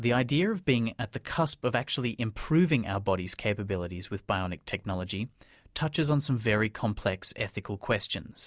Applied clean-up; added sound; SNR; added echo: none; none; none; none.